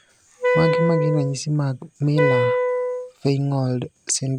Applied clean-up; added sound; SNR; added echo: none; Wind instrument, woodwind instrument; -1 dB; none.